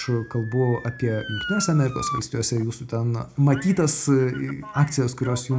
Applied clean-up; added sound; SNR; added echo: none; Motor vehicle (road) / Siren; 14 dB; reverberation time 0.3 s.